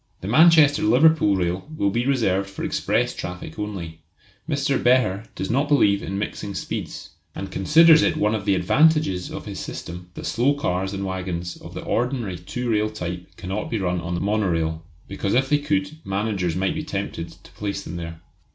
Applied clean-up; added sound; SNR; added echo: none; none; none; none.